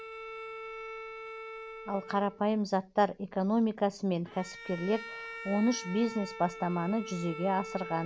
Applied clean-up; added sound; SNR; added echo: none; Bowed string instrument; 12 dB; none.